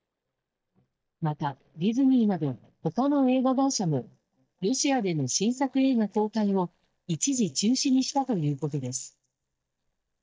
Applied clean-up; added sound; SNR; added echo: neural mask model DeepFilterNet 3.